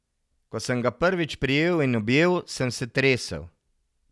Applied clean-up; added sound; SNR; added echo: none; none; none; none.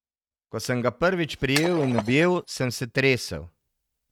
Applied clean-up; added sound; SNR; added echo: neural mask model RNNoise.